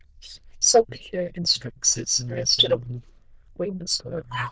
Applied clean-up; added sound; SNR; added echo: neural diffusion model UNIVERSE++.